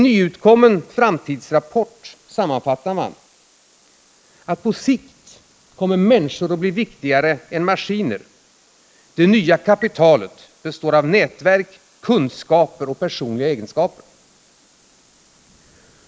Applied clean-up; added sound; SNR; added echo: neural mask model Resemble Enhance denoiser.